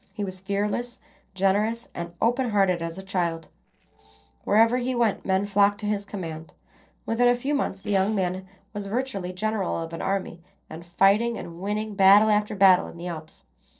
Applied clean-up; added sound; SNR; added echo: neural separator model SepFormer DNS4.